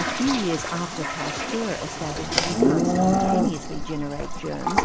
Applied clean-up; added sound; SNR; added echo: none; Toilet flush + Livestock, farm animals, working animals; -5 dB; none.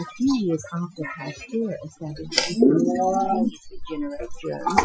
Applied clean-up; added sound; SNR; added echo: classical method Wiener filter.